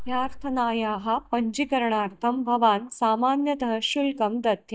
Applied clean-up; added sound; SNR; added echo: neural mask model DeepFilterNet 3.